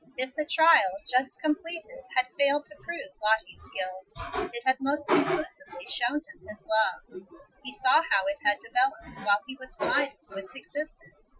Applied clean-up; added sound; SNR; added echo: classical method Wiener filter.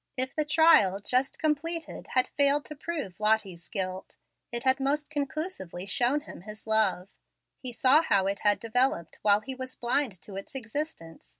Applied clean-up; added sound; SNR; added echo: none; none; none; none.